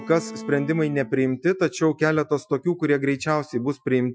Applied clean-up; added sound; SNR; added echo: classical method Wiener filter.